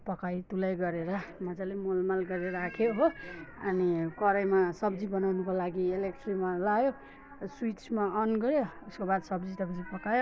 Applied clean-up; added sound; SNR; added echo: none; none; none; none.